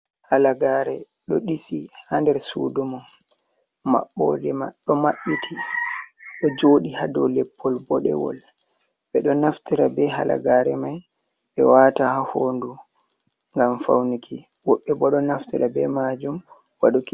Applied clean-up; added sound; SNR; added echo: none; none; none; none.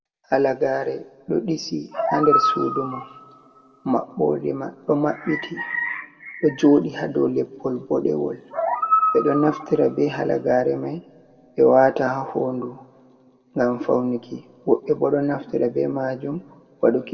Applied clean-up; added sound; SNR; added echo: none; Animal; 2 dB; reverberation time 1.2 s.